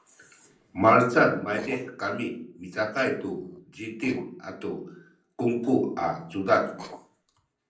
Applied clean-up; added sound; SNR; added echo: neural separator model SepFormer DNS4.